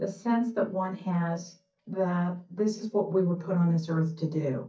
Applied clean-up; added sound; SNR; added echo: neural mask model DeepFilterNet 3.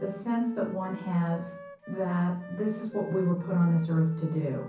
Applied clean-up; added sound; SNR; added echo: none; Wind instrument, woodwind instrument; 19 dB; reverberation time 0.6 s.